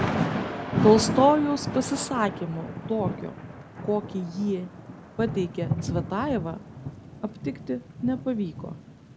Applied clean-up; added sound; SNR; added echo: none; Thunder / Rain; 5 dB; none.